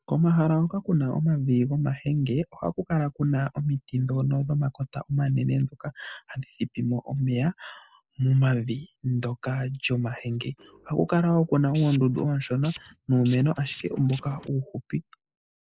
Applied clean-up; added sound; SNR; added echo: neural mask model Resemble Enhance denoiser.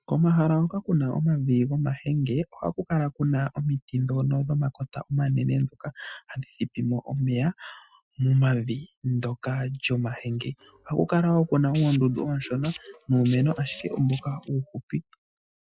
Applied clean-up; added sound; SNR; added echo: classical method Wiener filter.